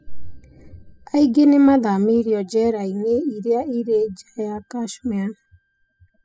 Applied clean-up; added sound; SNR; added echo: classical method spectral subtraction.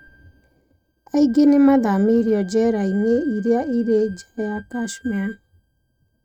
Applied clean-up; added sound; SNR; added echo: neural mask model RNNoise.